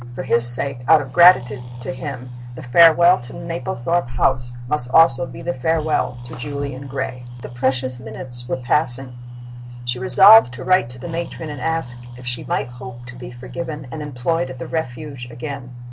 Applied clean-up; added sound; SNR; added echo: none; Breathing; 17 dB; none.